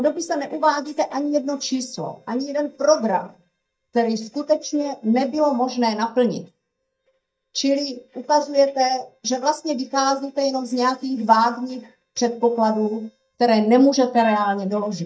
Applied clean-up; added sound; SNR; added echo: neural mask model DeepFilterNet 3.